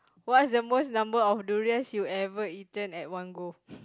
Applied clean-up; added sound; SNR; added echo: none; none; none; none.